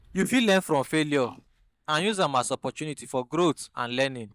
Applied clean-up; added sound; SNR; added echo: neural mask model DeepFilterNet 3.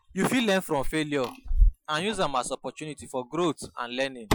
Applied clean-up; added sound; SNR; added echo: classical method Wiener filter.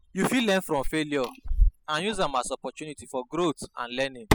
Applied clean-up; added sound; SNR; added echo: classical method spectral subtraction.